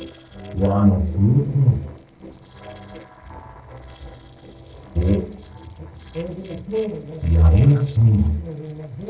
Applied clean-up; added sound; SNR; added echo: neural separator model SepFormer DNS4.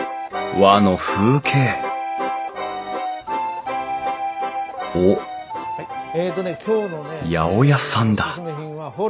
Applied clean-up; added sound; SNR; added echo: none; none; none; none.